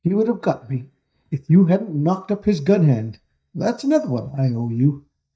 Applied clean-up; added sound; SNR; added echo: neural mask model DeepFilterNet 3.